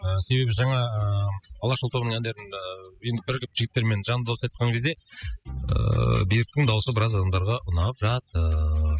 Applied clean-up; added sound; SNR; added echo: classical method spectral subtraction.